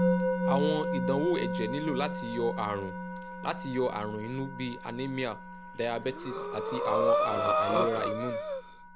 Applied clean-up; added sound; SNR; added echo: none; Musical instrument + Breathing; -2 dB; none.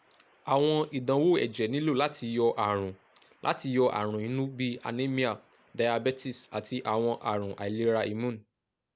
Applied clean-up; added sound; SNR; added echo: none; none; none; none.